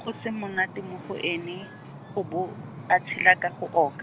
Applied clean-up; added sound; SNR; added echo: none; Wind / Ocean; 14 dB; none.